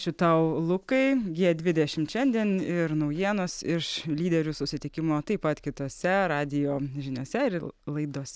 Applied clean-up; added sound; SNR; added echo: none; none; none; none.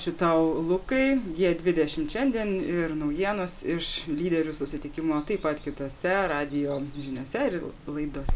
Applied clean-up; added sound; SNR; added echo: none; Water; 12 dB; reverberation time 0.3 s.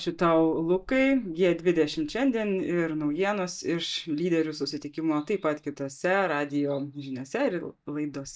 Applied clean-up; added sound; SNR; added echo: neural mask model DeepFilterNet 3.